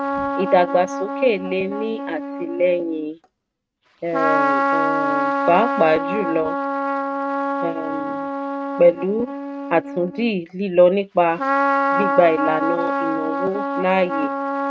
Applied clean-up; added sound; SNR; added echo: neural mask model RNNoise.